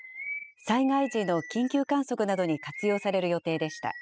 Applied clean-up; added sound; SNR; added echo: classical method spectral subtraction.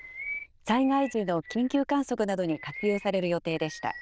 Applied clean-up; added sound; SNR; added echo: neural diffusion model UNIVERSE++.